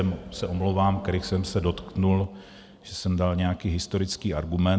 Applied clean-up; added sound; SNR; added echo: none; none; none; none.